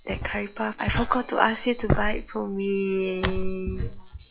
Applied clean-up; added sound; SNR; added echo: classical method log-MMSE.